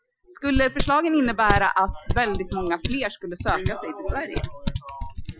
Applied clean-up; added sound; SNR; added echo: classical method Wiener filter.